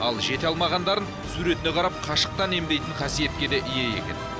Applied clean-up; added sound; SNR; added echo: none; Traffic noise, roadway noise; 17 dB; none.